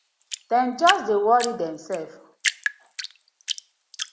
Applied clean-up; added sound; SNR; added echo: none; Drip; 7 dB; none.